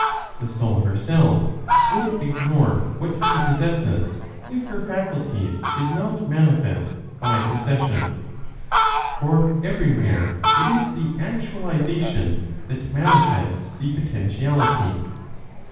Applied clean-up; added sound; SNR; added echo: none; Fowl; 3 dB; reverberation time 1.2 s.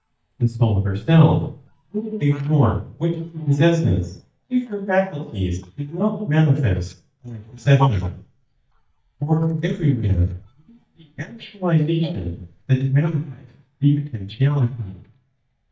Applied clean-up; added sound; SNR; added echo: neural mask model DeepFilterNet 3.